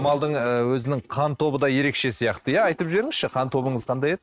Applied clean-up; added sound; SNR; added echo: neural mask model RNNoise.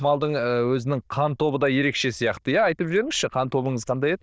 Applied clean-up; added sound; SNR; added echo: neural diffusion model UNIVERSE++.